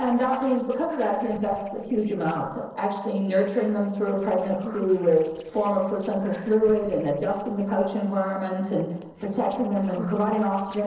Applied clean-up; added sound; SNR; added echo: neural separator model SepFormer DNS4.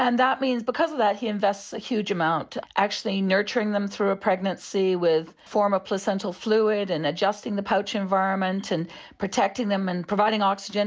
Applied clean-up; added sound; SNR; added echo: none; none; none; none.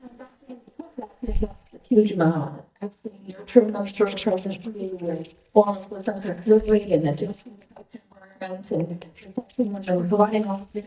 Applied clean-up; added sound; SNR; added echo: neural mask model DeepFilterNet 3.